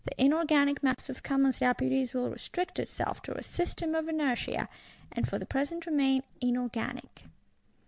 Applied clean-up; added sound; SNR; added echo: none; none; none; none.